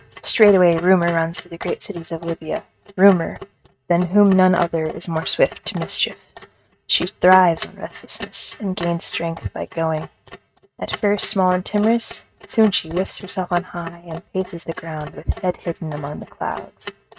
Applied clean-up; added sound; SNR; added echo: neural mask model RNNoise.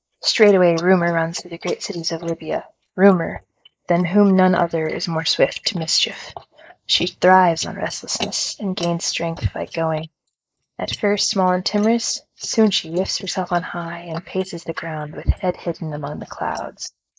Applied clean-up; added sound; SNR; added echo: neural mask model Resemble Enhance denoiser.